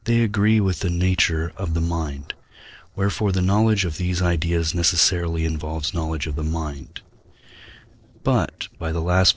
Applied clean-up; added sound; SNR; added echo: neural separator model SepFormer DNS4.